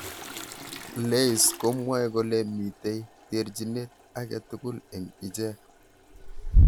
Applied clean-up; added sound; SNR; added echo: none; Toilet flush; 0 dB; none.